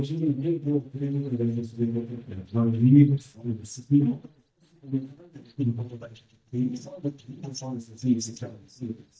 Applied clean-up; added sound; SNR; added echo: neural mask model DeepFilterNet 3.